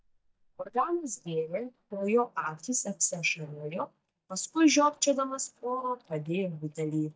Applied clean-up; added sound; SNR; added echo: neural mask model DeepFilterNet 3.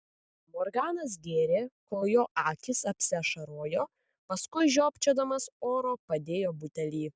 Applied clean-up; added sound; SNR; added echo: none; none; none; none.